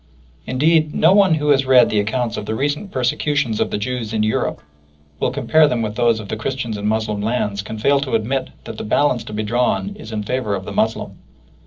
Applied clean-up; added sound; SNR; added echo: neural separator model SepFormer DNS4.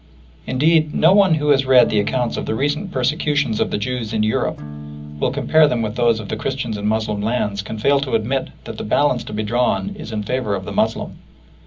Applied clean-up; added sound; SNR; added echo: none; Electric guitar / Strum; 13 dB; reverberation time 0.4 s.